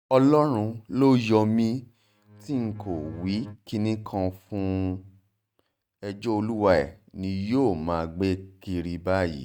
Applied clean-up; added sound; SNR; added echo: neural mask model RNNoise.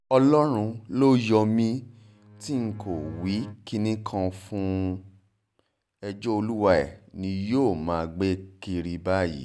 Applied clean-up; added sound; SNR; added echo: none; Bowed string instrument; 16 dB; none.